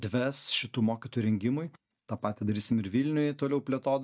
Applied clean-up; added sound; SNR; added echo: neural mask model DeepFilterNet 3.